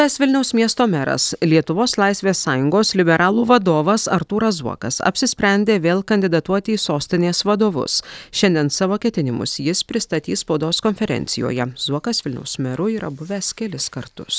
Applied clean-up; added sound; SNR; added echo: none; none; none; none.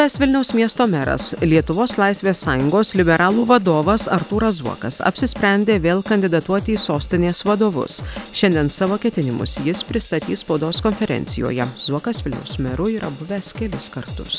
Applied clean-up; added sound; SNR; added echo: none; Drum / Drum kit; 14 dB; none.